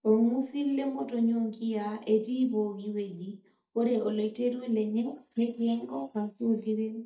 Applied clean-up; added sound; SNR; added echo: neural mask model DeepFilterNet 3.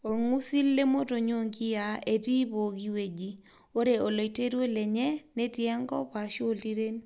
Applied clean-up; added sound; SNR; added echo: none; none; none; none.